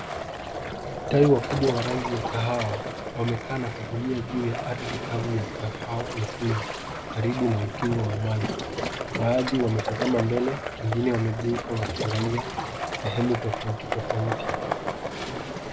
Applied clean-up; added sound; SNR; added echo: none; Waves, surf + Skateboard; 4 dB; none.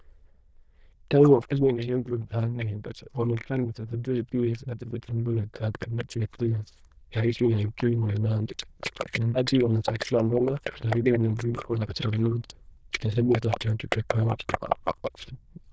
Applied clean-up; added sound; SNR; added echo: neural diffusion model UNIVERSE++.